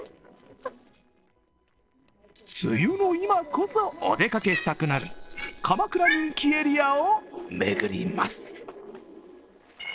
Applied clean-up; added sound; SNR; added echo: neural separator model SepFormer DNS4.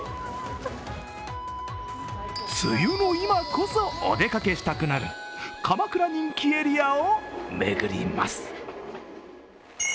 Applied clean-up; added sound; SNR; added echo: none; none; none; none.